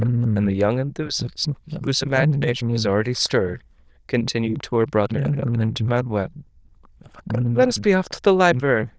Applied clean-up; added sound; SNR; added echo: neural diffusion model UNIVERSE++.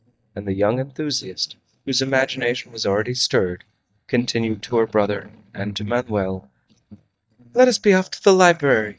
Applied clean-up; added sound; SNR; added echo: neural mask model DeepFilterNet 3.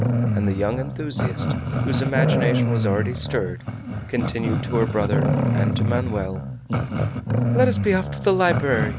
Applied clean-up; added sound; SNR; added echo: none; Growling; -2 dB; none.